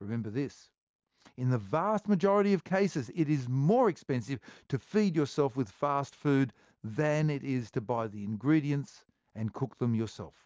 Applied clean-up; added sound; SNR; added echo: none; none; none; none.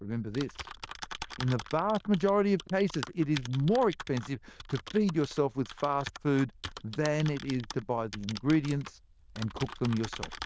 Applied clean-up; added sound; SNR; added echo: neural diffusion model UNIVERSE++.